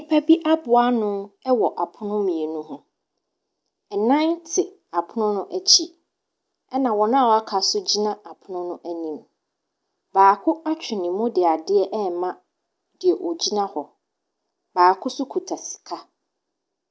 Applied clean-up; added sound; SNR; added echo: none; none; none; none.